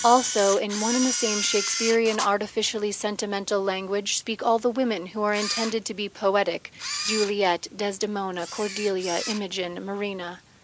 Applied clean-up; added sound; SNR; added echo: none; Camera; 9 dB; none.